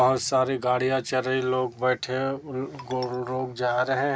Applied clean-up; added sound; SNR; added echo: none; none; none; none.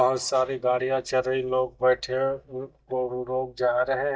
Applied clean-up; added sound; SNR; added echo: neural mask model DeepFilterNet 3.